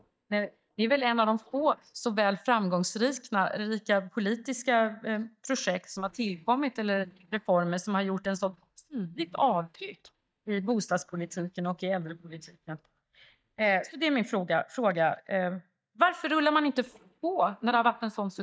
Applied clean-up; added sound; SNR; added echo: neural mask model DeepFilterNet 3.